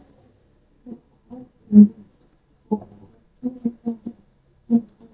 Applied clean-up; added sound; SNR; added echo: neural mask model DeepFilterNet 3.